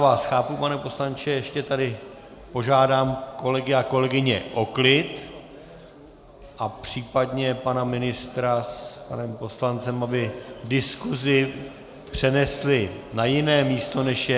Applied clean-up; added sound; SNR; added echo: none; none; none; none.